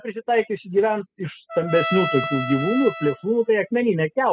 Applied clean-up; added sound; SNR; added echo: classical method spectral subtraction.